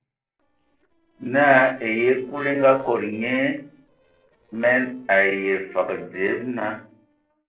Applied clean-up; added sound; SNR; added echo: neural separator model SepFormer DNS4.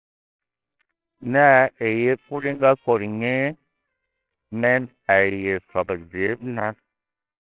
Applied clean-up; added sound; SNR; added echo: neural separator model SepFormer WHAMR!.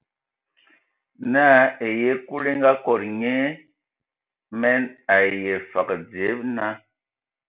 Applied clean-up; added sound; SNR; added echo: none; none; none; none.